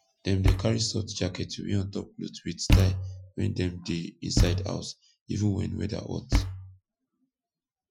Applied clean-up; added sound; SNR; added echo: classical method Wiener filter.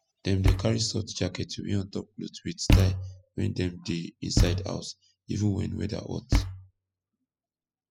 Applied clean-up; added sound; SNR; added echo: classical method spectral subtraction.